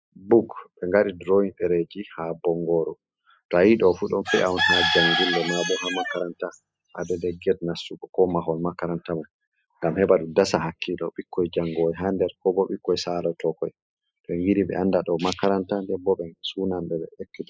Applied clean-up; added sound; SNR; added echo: classical method spectral subtraction.